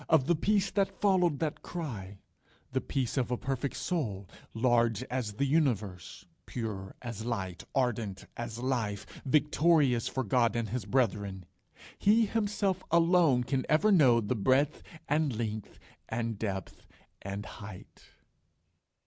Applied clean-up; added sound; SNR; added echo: none; none; none; none.